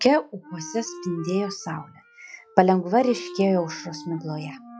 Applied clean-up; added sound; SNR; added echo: classical method log-MMSE.